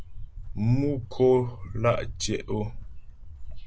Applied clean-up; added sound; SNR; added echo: none; Walk, footsteps; 8 dB; none.